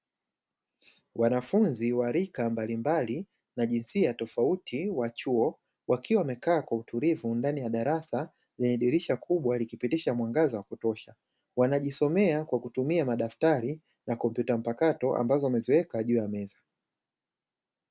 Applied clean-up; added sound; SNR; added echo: none; none; none; none.